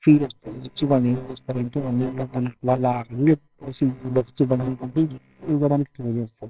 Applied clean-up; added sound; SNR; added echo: neural separator model SepFormer WHAMR!.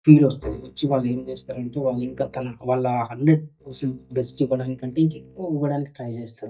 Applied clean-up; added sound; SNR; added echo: neural mask model DeepFilterNet 3.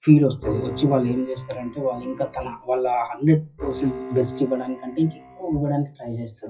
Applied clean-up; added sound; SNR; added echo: classical method WPE with log-MMSE.